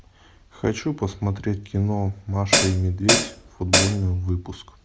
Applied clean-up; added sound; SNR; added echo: none; Hi-hat; -4 dB; none.